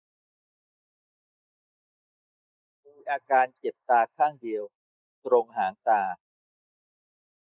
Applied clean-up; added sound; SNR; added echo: neural mask model Resemble Enhance denoiser.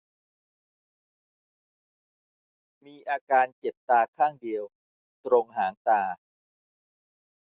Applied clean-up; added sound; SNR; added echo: none; none; none; none.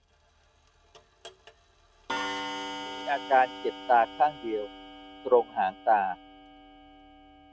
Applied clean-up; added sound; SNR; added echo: none; Clock; 11 dB; none.